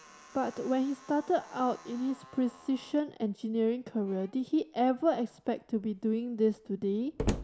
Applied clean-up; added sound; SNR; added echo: none; Slam; 13 dB; none.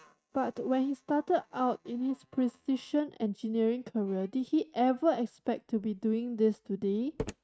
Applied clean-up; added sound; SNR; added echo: neural mask model RNNoise.